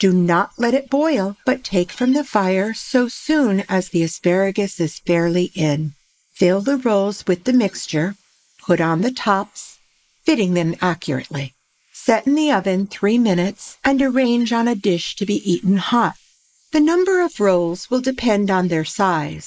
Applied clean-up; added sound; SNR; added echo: neural mask model Resemble Enhance denoiser.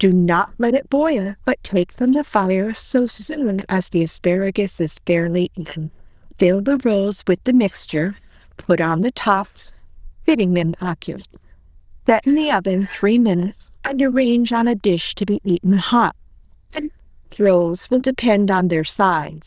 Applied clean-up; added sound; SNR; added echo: neural diffusion model UNIVERSE++.